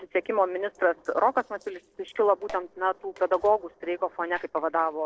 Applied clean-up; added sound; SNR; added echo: neural separator model SepFormer DNS4.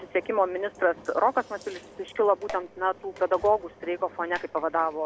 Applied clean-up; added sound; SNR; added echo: none; Engine; 19 dB; none.